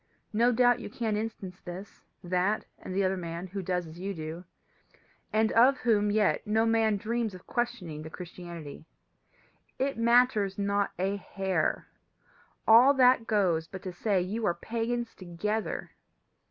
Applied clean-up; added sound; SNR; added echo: none; none; none; none.